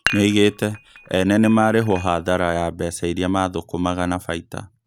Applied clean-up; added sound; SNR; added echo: none; Dishes, pots, and pans; 12 dB; none.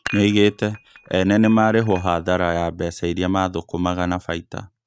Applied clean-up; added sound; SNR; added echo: neural mask model RNNoise.